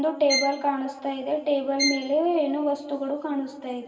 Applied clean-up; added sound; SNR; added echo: none; Bowed string instrument; 7 dB; reverberation time 2.2 s.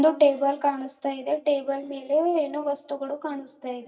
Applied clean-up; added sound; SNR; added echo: neural mask model DeepFilterNet 3.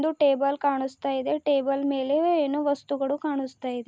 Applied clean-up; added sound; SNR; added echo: none; none; none; none.